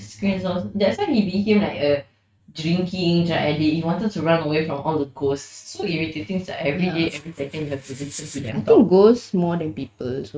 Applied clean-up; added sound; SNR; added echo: neural mask model RNNoise.